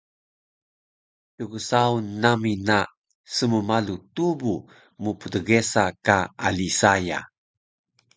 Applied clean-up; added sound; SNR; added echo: none; none; none; none.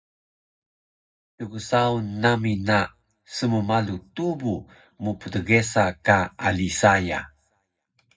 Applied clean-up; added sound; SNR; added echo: none; none; none; reverberation time 0.3 s.